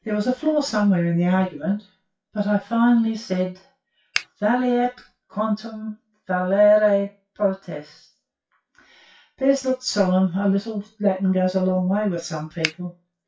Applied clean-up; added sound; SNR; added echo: classical method WPE with log-MMSE.